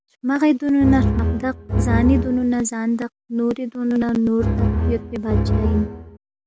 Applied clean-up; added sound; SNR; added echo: none; Bowed string instrument; -1 dB; none.